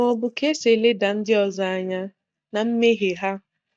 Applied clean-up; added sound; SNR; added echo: neural mask model DeepFilterNet 3.